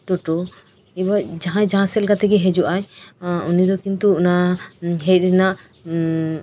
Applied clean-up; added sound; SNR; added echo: none; none; none; none.